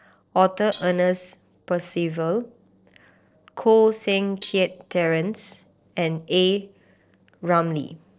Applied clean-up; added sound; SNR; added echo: neural separator model SepFormer DNS4.